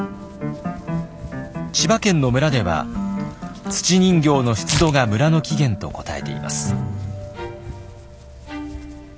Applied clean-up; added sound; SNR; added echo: none; Tearing; 14 dB; none.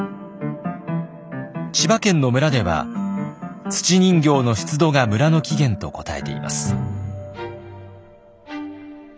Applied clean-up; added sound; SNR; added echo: none; none; none; none.